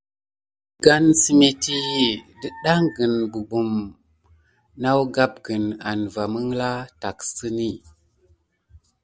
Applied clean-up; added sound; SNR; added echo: none; none; none; none.